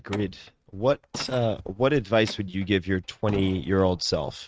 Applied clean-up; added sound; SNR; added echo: neural mask model RNNoise.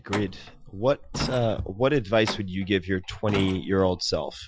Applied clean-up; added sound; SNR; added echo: classical method Wiener filter.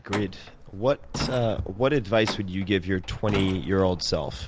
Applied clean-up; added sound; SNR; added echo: none; Truck; 10 dB; none.